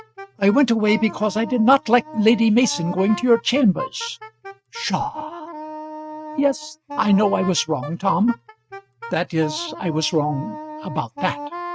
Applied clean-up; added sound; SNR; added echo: neural mask model RNNoise.